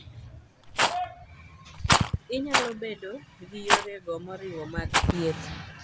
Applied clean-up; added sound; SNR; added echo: none; Rattle; -3 dB; none.